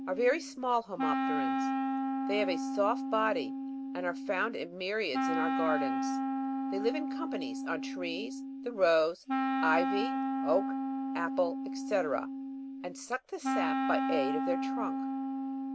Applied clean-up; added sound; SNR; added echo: none; Wind instrument, woodwind instrument; 0 dB; none.